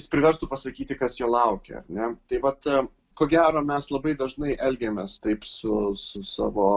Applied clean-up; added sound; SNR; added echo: none; none; none; none.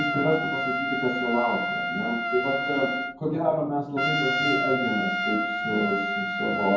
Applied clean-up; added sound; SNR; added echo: none; Trumpet; 0 dB; reverberation time 0.9 s.